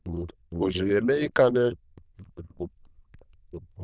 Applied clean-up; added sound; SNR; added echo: neural diffusion model UNIVERSE++.